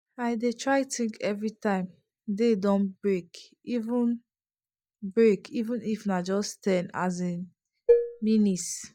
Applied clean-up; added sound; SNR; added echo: neural mask model DeepFilterNet 3.